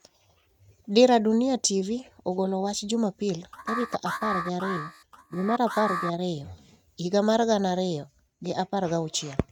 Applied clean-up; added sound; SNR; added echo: neural mask model RNNoise.